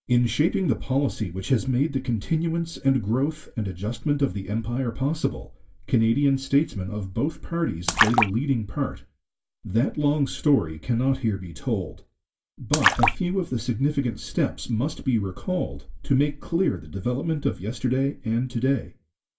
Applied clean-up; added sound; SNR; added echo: none; Splash, splatter; 3 dB; reverberation time 0.2 s.